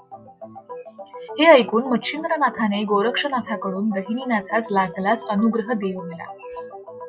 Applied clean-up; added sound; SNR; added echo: classical method log-MMSE.